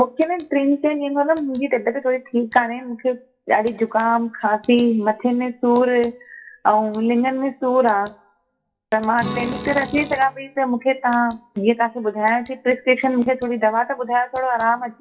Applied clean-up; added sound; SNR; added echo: classical method WPE with log-MMSE.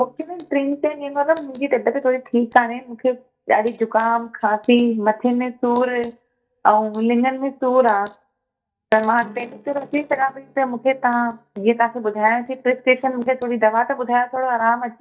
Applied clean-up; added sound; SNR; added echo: neural mask model DeepFilterNet 3.